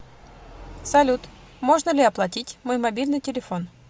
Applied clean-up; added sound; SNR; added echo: none; none; none; none.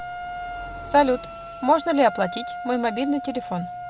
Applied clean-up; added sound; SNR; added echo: none; Wind instrument, woodwind instrument; 10 dB; none.